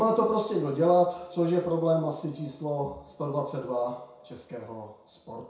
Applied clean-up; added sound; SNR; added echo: none; none; none; reverberation time 0.6 s.